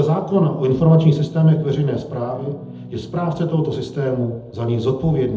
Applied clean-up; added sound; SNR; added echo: none; Electric guitar / Strum; 19 dB; reverberation time 0.8 s.